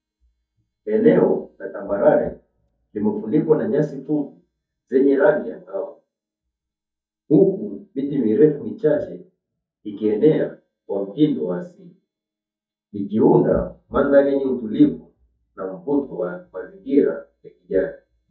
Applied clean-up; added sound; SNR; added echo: neural mask model DeepFilterNet 3.